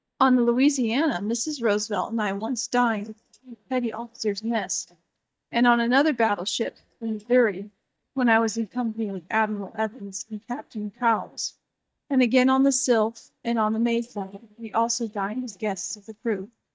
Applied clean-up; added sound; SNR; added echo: neural mask model DeepFilterNet 3.